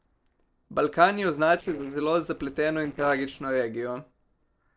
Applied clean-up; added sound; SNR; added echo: neural separator model SepFormer DNS4.